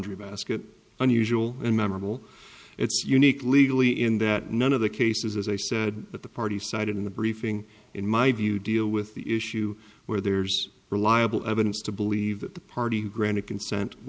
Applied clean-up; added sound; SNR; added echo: none; none; none; none.